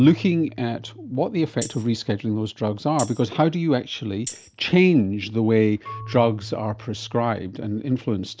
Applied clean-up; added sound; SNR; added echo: none; Tambourine + Marimba, xylophone / Wood; 18 dB; none.